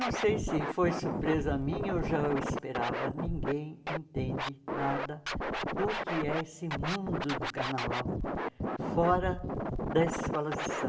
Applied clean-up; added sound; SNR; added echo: none; Scratching (performance technique); 1 dB; reverberation time 2.6 s.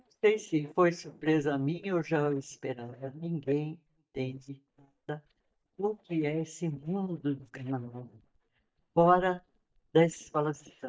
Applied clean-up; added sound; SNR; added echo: neural mask model DeepFilterNet 3.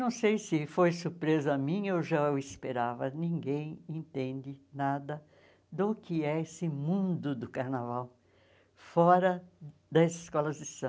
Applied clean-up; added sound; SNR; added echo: none; none; none; none.